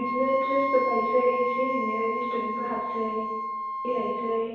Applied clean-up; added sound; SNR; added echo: none; Wind instrument, woodwind instrument; 2 dB; reverberation time 1.1 s.